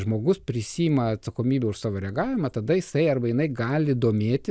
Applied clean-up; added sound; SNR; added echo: none; none; none; none.